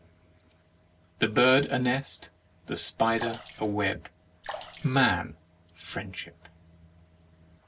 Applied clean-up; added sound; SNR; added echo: none; Sink (filling or washing) / Water / Splash, splatter; 11 dB; none.